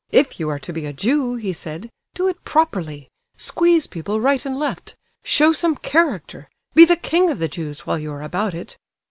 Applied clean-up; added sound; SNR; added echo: none; none; none; none.